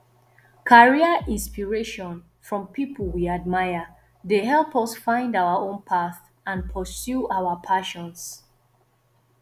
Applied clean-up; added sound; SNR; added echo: none; Bass drum; 17 dB; none.